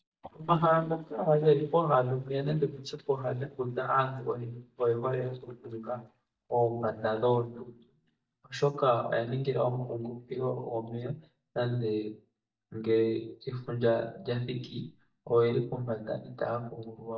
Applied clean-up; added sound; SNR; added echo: neural mask model DeepFilterNet 3.